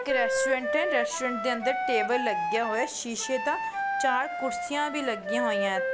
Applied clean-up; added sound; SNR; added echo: none; Wind instrument, woodwind instrument; 0 dB; none.